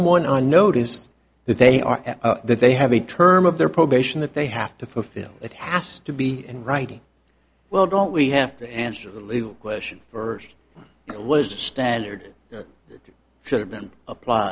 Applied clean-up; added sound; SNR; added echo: none; none; none; none.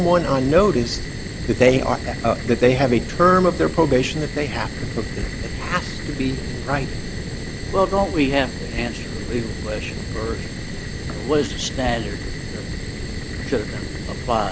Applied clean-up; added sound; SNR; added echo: none; Fire; 6 dB; none.